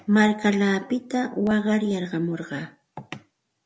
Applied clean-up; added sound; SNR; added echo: none; none; none; none.